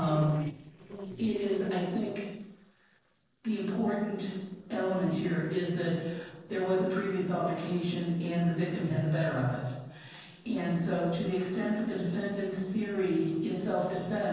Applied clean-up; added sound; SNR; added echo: neural separator model SepFormer DNS4.